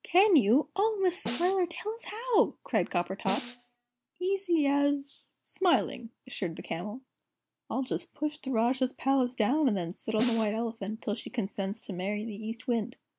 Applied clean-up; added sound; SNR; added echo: none; Snare drum; 10 dB; none.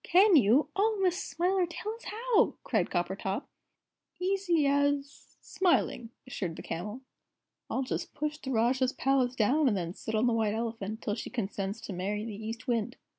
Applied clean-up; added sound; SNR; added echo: none; none; none; none.